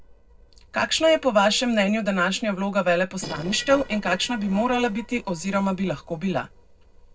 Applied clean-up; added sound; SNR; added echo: neural separator model SepFormer DNS4.